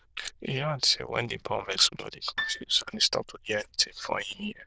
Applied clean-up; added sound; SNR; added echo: neural diffusion model UNIVERSE++.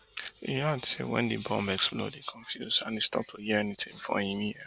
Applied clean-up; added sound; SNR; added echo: none; none; none; none.